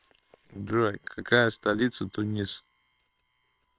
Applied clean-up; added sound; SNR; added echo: neural separator model SepFormer WHAM!.